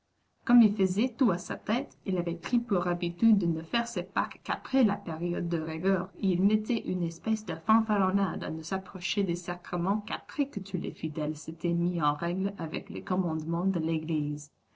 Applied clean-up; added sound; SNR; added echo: neural separator model SepFormer DNS4.